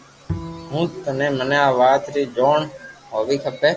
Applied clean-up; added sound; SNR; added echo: none; Bowed string instrument; 16 dB; none.